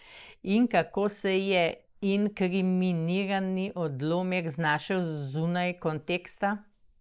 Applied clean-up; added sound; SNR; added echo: neural mask model Resemble Enhance denoiser.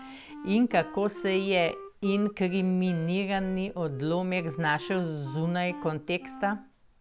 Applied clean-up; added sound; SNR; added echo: none; Wind instrument, woodwind instrument; 16 dB; none.